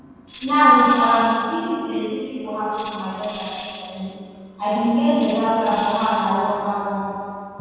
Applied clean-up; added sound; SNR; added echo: none; Tambourine; 4 dB; reverberation time 2.1 s.